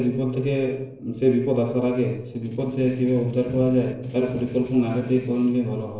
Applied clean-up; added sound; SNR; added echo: neural separator model SepFormer DNS4.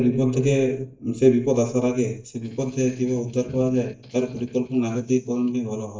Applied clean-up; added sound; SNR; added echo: neural mask model DeepFilterNet 3.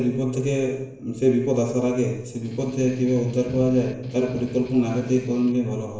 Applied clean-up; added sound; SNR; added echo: none; Strum; 17 dB; reverberation time 0.7 s.